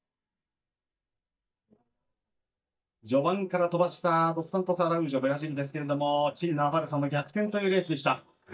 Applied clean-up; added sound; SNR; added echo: neural mask model DeepFilterNet 3.